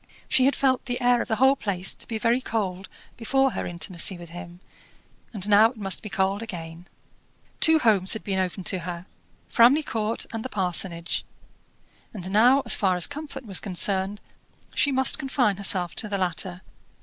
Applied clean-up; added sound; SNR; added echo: none; none; none; none.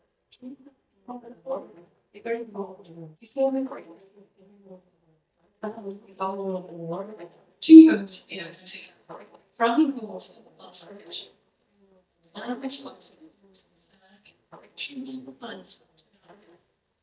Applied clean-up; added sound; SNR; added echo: neural mask model DeepFilterNet 3.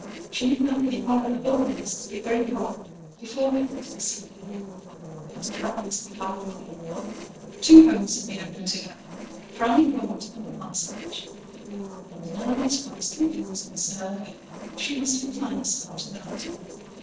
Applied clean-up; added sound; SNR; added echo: neural separator model SepFormer DNS4.